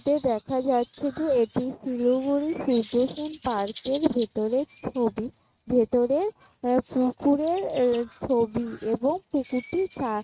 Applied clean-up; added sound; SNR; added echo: neural mask model RNNoise.